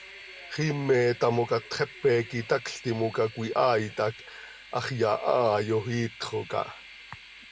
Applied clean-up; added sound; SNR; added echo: none; Train; 18 dB; none.